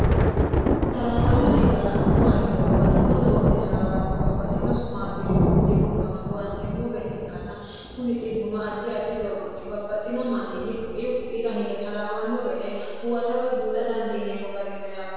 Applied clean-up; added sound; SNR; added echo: none; Thunder; -5 dB; reverberation time 1.9 s.